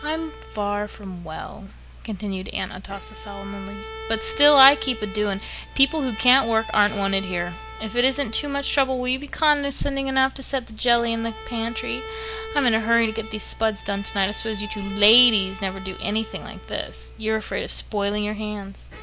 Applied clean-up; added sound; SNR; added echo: none; Bowed string instrument; 15 dB; none.